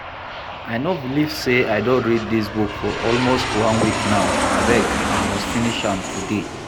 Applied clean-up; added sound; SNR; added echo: none; Aircraft; 3 dB; none.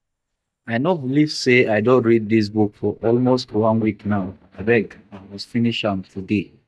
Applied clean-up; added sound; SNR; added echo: neural mask model DeepFilterNet 3.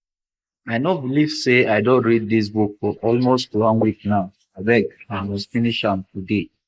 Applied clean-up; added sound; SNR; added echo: neural mask model Resemble Enhance denoiser.